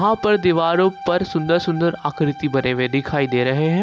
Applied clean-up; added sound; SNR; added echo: none; Bowed string instrument; 17 dB; none.